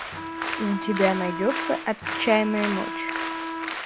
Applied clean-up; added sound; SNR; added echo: none; Applause + Bowed string instrument; 4 dB; none.